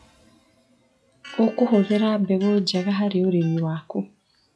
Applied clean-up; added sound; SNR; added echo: classical method log-MMSE.